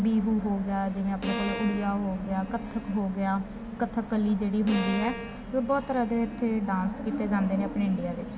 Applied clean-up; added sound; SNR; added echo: none; Bowed string instrument; 12 dB; none.